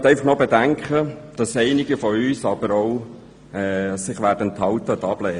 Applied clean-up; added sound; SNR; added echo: none; none; none; none.